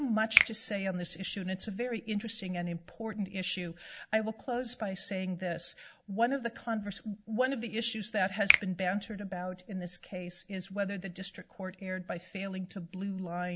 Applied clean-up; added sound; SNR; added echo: none; Finger snapping; 0 dB; none.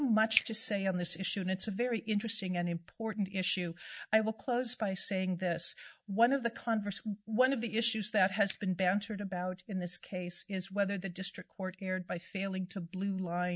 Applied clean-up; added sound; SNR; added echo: neural mask model DeepFilterNet 3.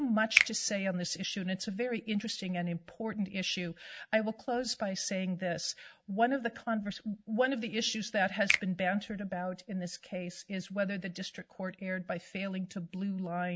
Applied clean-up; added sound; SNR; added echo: neural mask model RNNoise.